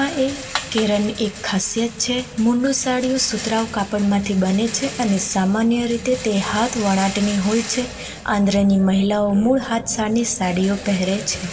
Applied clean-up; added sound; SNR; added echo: none; Rattle; 14 dB; reverberation time 2.1 s.